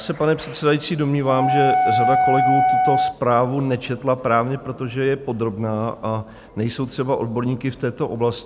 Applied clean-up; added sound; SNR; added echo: none; Wind instrument, woodwind instrument; -3 dB; none.